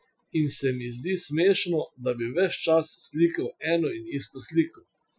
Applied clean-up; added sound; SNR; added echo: classical method Wiener filter.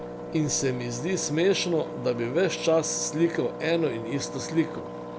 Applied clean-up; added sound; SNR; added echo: none; Engine; 9 dB; none.